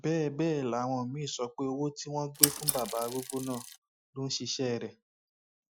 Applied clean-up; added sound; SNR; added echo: classical method Wiener filter.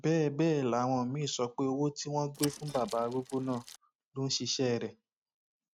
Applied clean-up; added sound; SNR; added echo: neural mask model RNNoise.